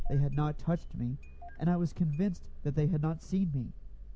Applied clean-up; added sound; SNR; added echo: none; Engine starting; 7 dB; none.